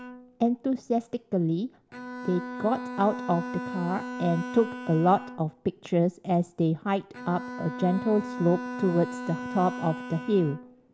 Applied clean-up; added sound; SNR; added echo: none; Bowed string instrument; 10 dB; none.